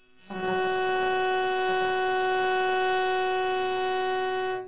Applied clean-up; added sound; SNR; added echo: neural separator model SepFormer WHAMR!.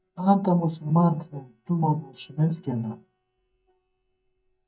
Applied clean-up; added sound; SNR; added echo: neural mask model DeepFilterNet 3.